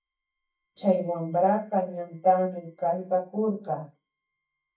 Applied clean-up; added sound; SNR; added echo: neural mask model DeepFilterNet 3.